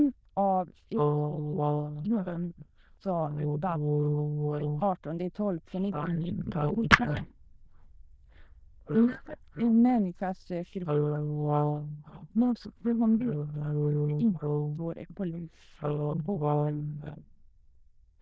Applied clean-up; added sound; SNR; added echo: neural diffusion model UNIVERSE++.